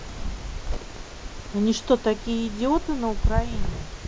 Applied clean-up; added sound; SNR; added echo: none; none; none; none.